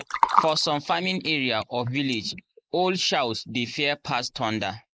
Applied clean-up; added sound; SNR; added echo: neural mask model Resemble Enhance denoiser.